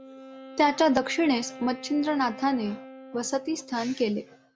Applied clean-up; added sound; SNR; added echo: none; Wind instrument, woodwind instrument; 17 dB; none.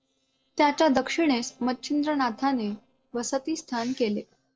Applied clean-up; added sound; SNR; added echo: neural separator model SepFormer DNS4.